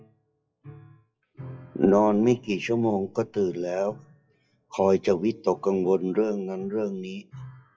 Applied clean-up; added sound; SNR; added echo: classical method WPE with log-MMSE.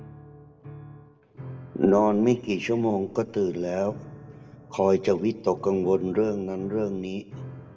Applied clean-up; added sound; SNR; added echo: none; Piano; 18 dB; reverberation time 1.8 s.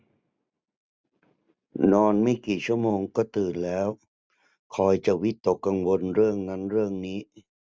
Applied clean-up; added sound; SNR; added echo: none; none; none; none.